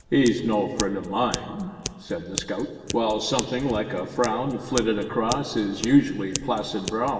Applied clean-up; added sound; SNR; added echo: none; Scissors; 12 dB; reverberation time 2.7 s.